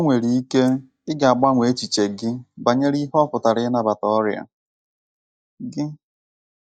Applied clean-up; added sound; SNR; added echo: neural mask model DeepFilterNet 3.